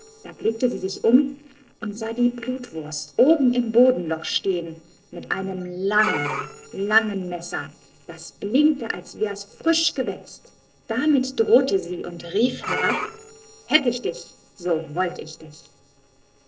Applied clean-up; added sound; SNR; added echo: neural separator model SepFormer DNS4.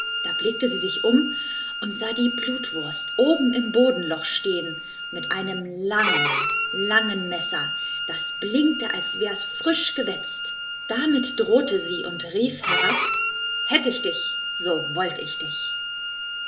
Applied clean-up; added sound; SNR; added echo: none; Bowed string instrument; 2 dB; reverberation time 0.5 s.